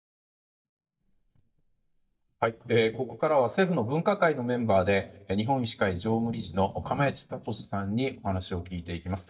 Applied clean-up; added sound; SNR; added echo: neural mask model DeepFilterNet 3.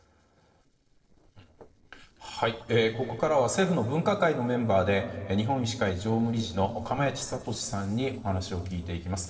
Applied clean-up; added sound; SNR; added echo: neural separator model SepFormer DNS4.